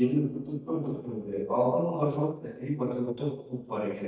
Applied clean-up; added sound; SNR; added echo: neural mask model DeepFilterNet 3.